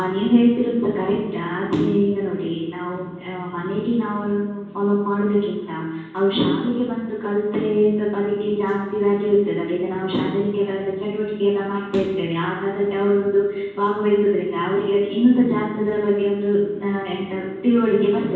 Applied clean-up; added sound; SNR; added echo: none; none; none; reverberation time 1.2 s.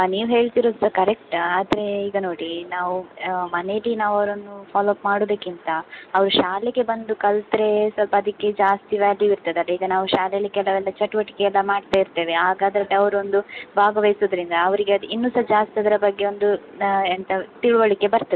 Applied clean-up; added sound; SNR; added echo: none; none; none; none.